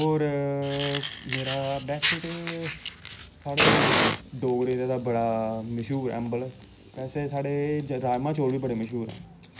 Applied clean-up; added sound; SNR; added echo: none; Fire; 2 dB; reverberation time 0.5 s.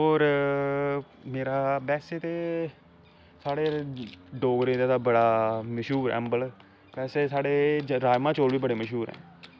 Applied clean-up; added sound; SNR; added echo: none; none; none; none.